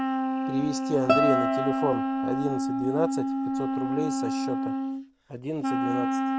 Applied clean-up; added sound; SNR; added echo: none; Wind instrument, woodwind instrument + Guitar; -5 dB; none.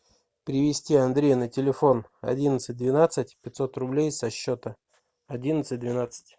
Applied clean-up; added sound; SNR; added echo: none; none; none; none.